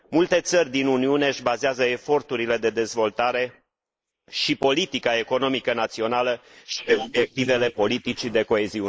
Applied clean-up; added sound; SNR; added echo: neural mask model Resemble Enhance denoiser.